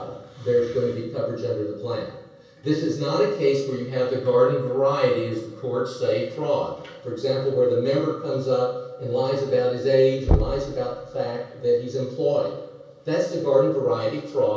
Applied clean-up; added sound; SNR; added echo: none; Knock; 4 dB; reverberation time 0.6 s.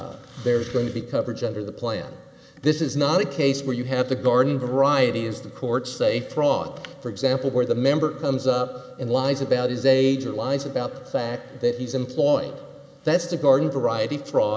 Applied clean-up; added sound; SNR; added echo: none; none; none; none.